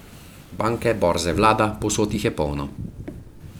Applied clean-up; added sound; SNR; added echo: none; Wind / Ocean; 14 dB; none.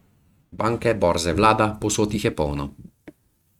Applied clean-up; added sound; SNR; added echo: neural mask model RNNoise.